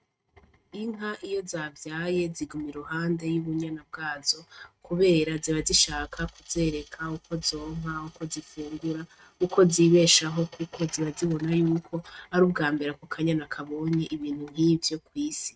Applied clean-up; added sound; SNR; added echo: neural mask model RNNoise.